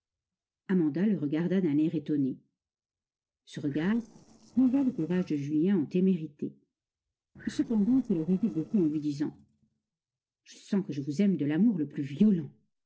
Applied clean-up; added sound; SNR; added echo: neural separator model SepFormer DNS4.